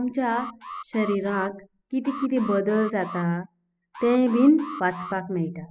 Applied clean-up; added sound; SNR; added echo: classical method spectral subtraction.